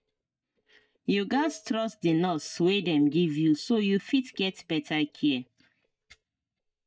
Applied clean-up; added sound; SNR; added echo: neural mask model DeepFilterNet 3.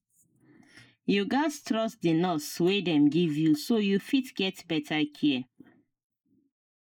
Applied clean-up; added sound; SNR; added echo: neural mask model Resemble Enhance denoiser.